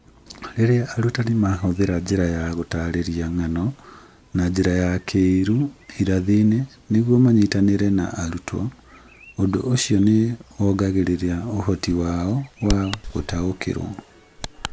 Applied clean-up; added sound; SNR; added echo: none; Bird vocalization, bird call, bird song; 18 dB; none.